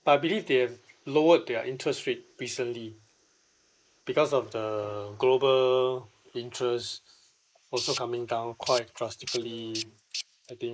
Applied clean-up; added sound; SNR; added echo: neural mask model Resemble Enhance denoiser.